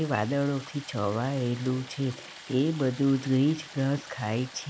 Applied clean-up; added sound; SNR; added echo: neural mask model Resemble Enhance denoiser.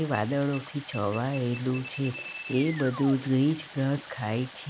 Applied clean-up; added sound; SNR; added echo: none; Stream + Alarm; 14 dB; none.